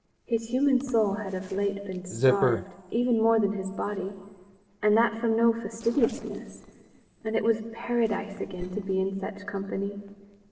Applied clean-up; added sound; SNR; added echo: neural separator model SepFormer DNS4.